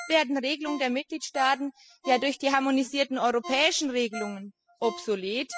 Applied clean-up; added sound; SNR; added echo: classical method spectral subtraction.